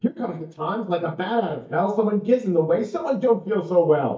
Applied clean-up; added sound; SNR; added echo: neural mask model DeepFilterNet 3.